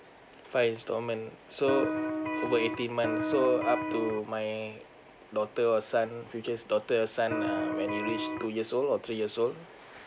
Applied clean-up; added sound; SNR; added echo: none; Electric guitar; 1 dB; none.